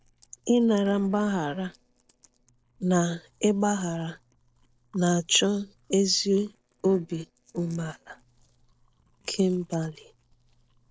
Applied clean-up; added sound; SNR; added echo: neural separator model SepFormer DNS4.